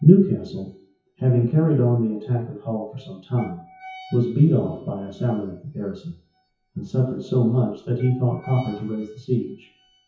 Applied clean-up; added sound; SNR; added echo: classical method WPE with log-MMSE.